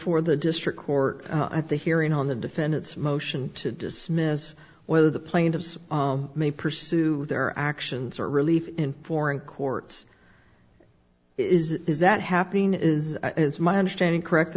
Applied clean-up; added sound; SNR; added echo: none; none; none; none.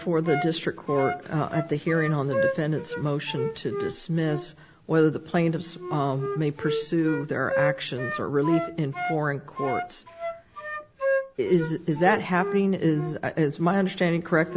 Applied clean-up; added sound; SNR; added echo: none; Wind instrument, woodwind instrument; 7 dB; none.